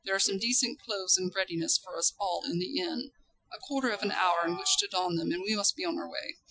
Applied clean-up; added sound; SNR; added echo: classical method Wiener filter.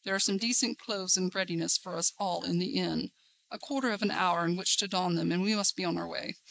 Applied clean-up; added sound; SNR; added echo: neural mask model Resemble Enhance denoiser.